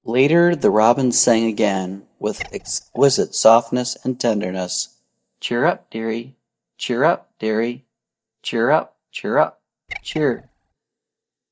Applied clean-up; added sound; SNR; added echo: neural mask model DeepFilterNet 3.